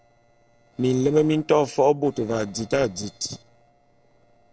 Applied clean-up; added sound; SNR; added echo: neural separator model SepFormer DNS4.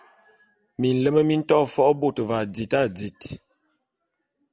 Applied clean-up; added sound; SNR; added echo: none; none; none; none.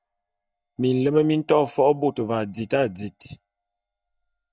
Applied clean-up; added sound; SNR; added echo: neural mask model DeepFilterNet 3.